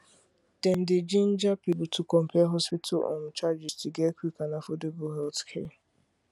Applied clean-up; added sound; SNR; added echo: none; none; none; none.